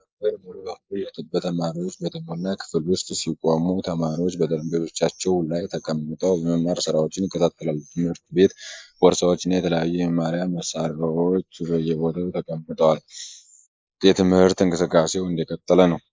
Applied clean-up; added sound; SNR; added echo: neural mask model Resemble Enhance denoiser.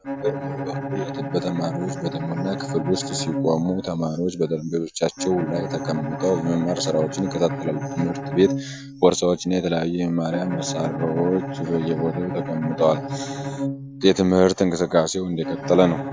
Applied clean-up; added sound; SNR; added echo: none; Bowed string instrument; 7 dB; none.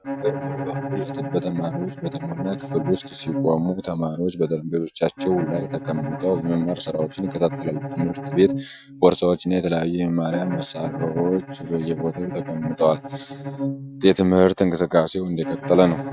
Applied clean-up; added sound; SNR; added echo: neural mask model RNNoise.